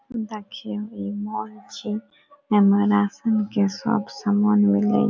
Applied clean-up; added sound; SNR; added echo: none; none; none; none.